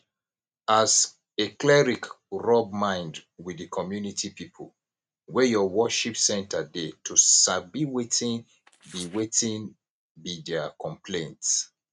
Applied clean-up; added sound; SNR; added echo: neural mask model RNNoise.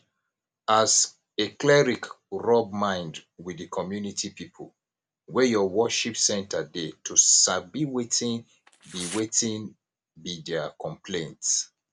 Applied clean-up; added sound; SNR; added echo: none; Tearing; 17 dB; none.